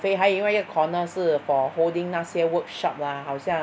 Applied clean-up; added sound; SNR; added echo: none; none; none; none.